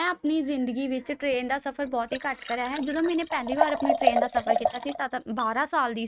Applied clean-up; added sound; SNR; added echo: neural mask model RNNoise.